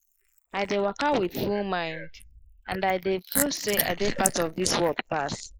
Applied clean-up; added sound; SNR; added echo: neural mask model Resemble Enhance denoiser.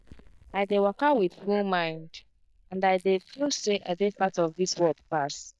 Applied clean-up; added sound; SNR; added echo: neural mask model DeepFilterNet 3.